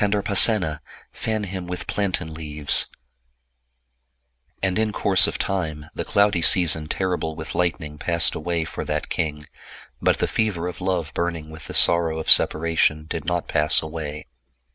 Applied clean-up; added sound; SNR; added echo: none; none; none; none.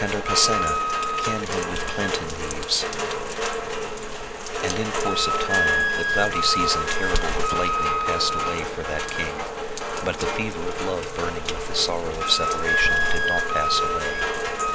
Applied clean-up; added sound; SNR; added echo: none; Rain + Wind instrument, woodwind instrument; -5 dB; none.